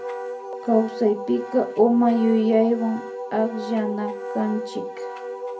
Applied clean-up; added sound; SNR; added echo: none; Wind instrument, woodwind instrument; 9 dB; reverberation time 0.3 s.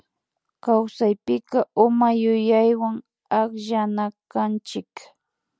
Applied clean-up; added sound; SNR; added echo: none; none; none; none.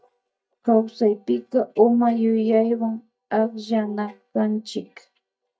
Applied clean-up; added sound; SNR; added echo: neural mask model DeepFilterNet 3.